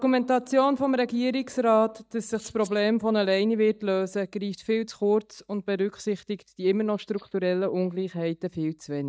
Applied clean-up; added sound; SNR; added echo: neural mask model DeepFilterNet 3.